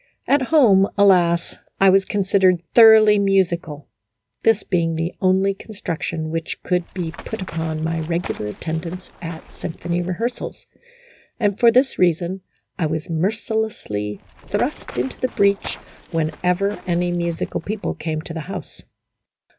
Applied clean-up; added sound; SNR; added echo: none; Run; 19 dB; none.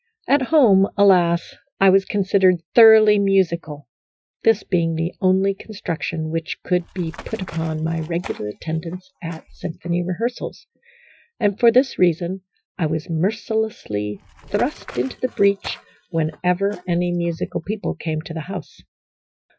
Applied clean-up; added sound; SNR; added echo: classical method Wiener filter.